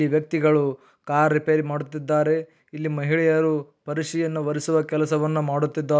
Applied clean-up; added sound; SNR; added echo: none; none; none; none.